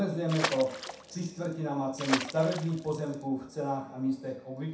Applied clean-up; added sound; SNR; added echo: none; Water / Splash, splatter; 6 dB; reverberation time 0.7 s.